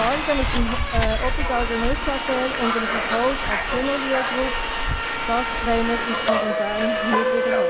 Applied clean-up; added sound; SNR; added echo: none; Subway, metro, underground; -3 dB; none.